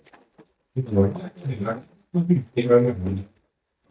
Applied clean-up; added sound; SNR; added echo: neural mask model DeepFilterNet 3.